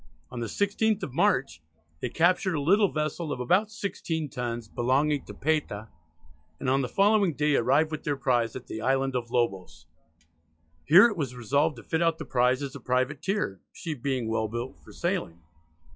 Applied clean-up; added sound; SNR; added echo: classical method log-MMSE.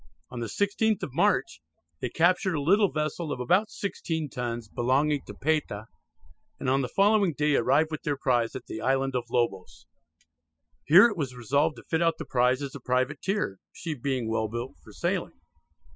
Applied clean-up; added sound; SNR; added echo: classical method spectral subtraction.